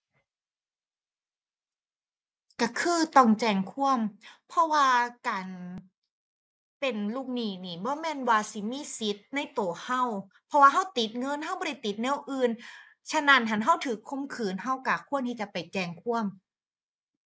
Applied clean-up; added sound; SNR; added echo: none; none; none; none.